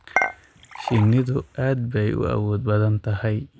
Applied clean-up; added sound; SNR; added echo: none; Dishes, pots, and pans / Chink, clink; 6 dB; none.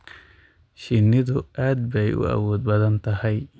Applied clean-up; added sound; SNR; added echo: none; none; none; none.